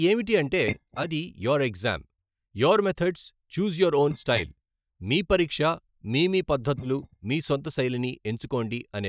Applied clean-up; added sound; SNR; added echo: neural mask model DeepFilterNet 3.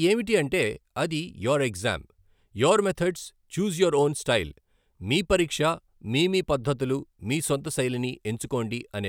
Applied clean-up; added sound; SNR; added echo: none; none; none; none.